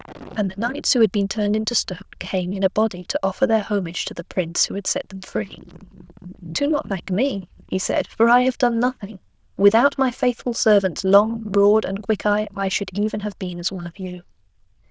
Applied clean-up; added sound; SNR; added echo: neural diffusion model UNIVERSE++.